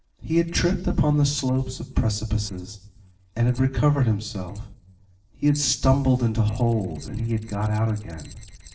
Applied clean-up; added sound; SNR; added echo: neural separator model SepFormer DNS4.